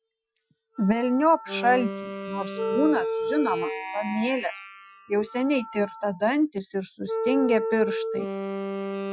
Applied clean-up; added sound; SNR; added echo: classical method Wiener filter.